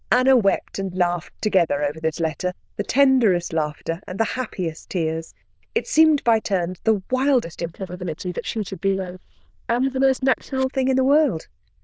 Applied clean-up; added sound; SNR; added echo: neural diffusion model UNIVERSE++.